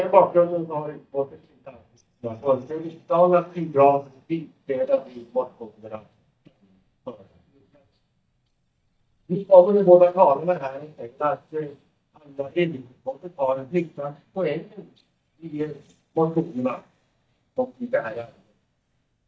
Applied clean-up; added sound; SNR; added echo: neural mask model DeepFilterNet 3.